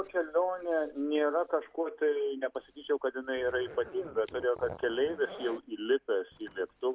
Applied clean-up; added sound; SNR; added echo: none; Zipper (clothing); 15 dB; none.